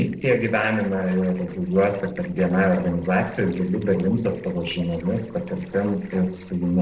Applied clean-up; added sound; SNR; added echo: neural separator model SepFormer DNS4.